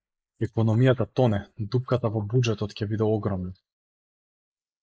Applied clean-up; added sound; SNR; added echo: neural mask model Resemble Enhance denoiser.